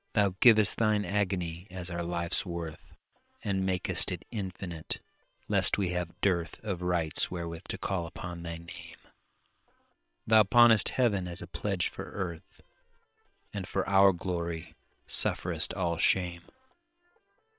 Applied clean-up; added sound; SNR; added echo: neural separator model SepFormer WHAM!.